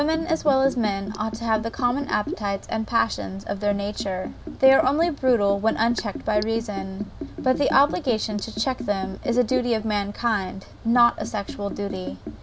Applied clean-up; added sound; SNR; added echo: none; Liquid; 12 dB; none.